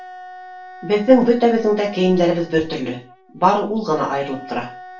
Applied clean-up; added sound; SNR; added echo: none; Wind instrument, woodwind instrument; 19 dB; reverberation time 0.3 s.